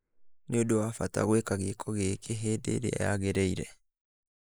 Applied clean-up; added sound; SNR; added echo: neural mask model Resemble Enhance denoiser.